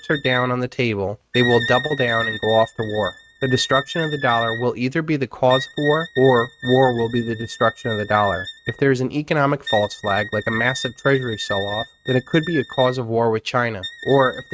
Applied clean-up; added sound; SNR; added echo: neural mask model RNNoise.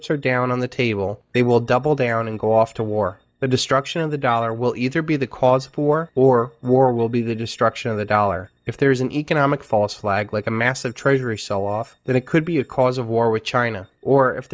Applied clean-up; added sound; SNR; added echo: neural mask model DeepFilterNet 3.